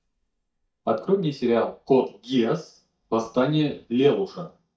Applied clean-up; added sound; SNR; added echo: neural mask model DeepFilterNet 3.